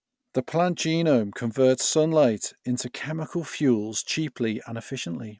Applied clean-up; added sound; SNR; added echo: none; none; none; none.